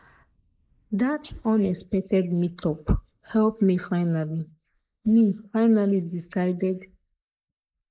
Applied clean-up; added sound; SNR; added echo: neural mask model Resemble Enhance denoiser.